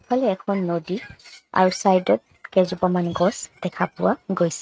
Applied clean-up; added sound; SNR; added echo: neural mask model RNNoise.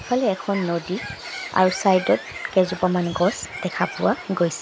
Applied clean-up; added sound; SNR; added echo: none; Bird; 14 dB; none.